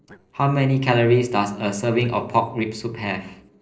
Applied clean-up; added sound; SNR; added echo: neural separator model SepFormer DNS4.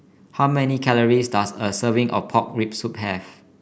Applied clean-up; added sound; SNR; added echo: none; none; none; none.